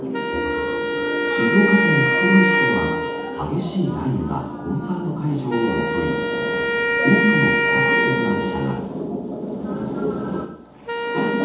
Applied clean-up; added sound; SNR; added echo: none; Wind instrument, woodwind instrument; 0 dB; reverberation time 1.2 s.